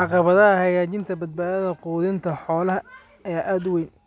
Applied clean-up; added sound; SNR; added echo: none; none; none; none.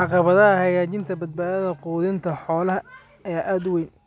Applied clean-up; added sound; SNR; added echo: none; Keyboard (musical); 20 dB; none.